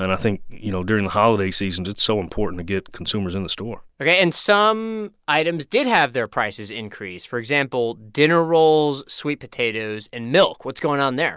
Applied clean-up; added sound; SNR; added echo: none; none; none; none.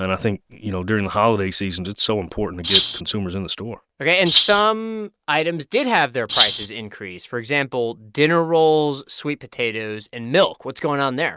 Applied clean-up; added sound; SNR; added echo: neural mask model RNNoise.